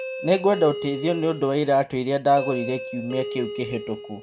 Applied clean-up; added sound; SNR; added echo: none; Doorbell; 10 dB; none.